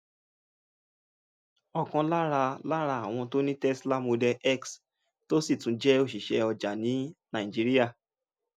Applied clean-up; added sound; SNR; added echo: none; none; none; none.